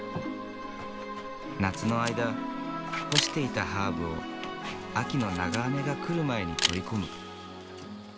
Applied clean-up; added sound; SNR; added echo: none; Camera; 7 dB; none.